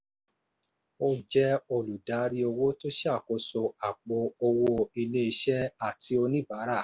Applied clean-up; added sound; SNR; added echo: none; none; none; none.